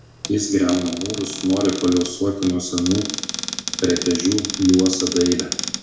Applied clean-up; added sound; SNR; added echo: none; Cupboard open or close; 8 dB; reverberation time 0.6 s.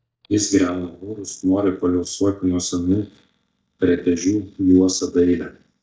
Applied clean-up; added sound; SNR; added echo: neural mask model DeepFilterNet 3.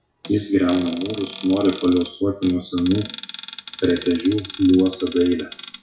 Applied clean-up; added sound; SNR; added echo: classical method WPE with log-MMSE.